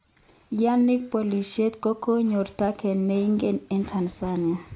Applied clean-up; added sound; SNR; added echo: none; none; none; none.